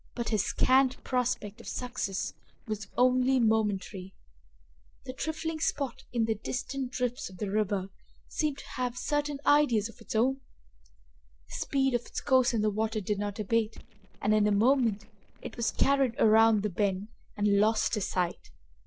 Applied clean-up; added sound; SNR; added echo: neural separator model SepFormer DNS4.